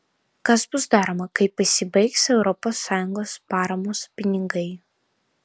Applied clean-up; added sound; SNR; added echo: none; none; none; none.